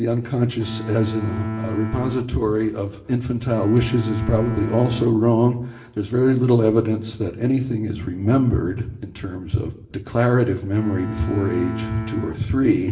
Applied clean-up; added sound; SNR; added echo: none; Bowed string instrument; 8 dB; reverberation time 0.7 s.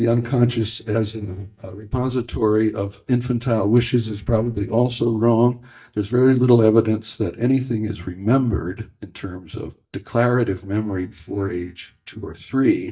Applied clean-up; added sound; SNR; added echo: neural mask model DeepFilterNet 3.